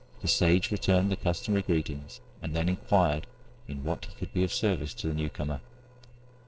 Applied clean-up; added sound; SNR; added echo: neural separator model SepFormer DNS4.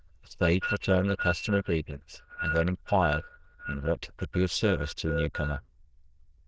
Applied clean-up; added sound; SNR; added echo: neural diffusion model UNIVERSE++.